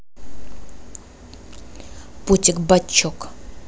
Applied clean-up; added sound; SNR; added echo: none; none; none; none.